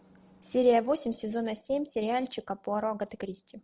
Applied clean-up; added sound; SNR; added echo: none; none; none; none.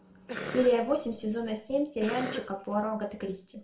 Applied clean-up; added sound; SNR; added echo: none; Cough; 10 dB; reverberation time 0.4 s.